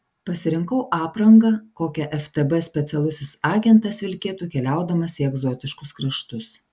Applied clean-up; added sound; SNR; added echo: none; none; none; none.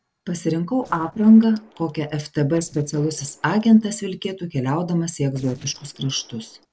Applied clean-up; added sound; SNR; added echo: neural separator model SepFormer DNS4.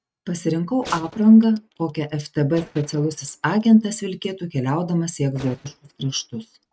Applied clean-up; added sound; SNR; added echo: neural mask model RNNoise.